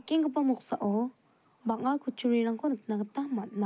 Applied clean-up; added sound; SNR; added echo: none; none; none; none.